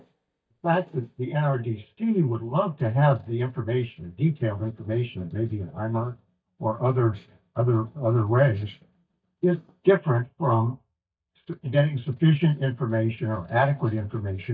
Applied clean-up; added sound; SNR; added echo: neural mask model DeepFilterNet 3.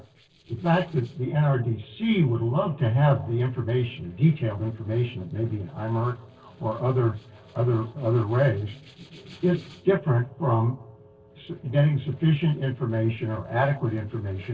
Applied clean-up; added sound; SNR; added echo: neural separator model SepFormer DNS4.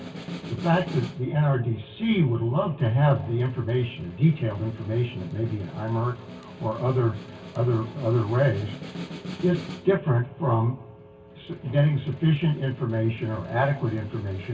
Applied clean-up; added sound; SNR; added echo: none; Snare drum; 16 dB; reverberation time 0.2 s.